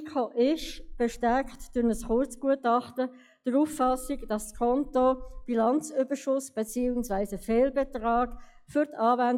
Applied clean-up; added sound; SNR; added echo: classical method log-MMSE.